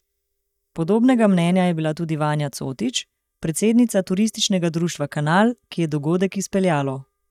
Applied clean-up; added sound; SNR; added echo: neural mask model DeepFilterNet 3.